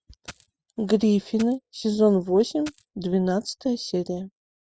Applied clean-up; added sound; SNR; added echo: classical method spectral subtraction.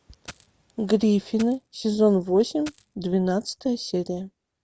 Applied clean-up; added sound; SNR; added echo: none; Coin (dropping); 20 dB; none.